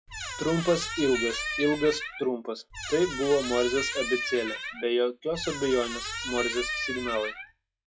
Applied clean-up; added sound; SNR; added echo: classical method log-MMSE.